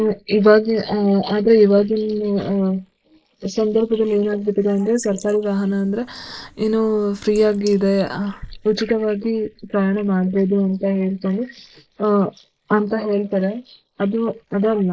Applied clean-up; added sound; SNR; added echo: neural mask model Resemble Enhance denoiser.